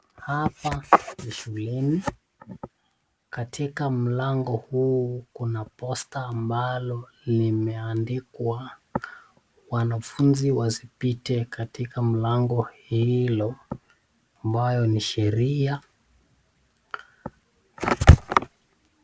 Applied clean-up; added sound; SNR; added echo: none; none; none; none.